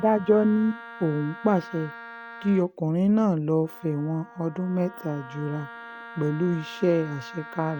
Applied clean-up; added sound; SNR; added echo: none; Wind instrument, woodwind instrument; 17 dB; none.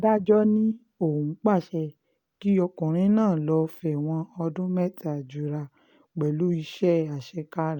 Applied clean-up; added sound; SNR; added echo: none; none; none; none.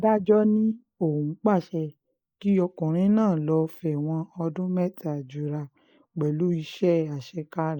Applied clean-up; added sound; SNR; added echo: neural mask model Resemble Enhance denoiser.